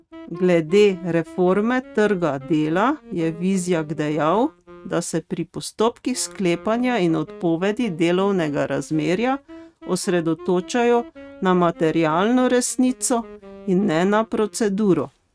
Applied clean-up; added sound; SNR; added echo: neural mask model RNNoise.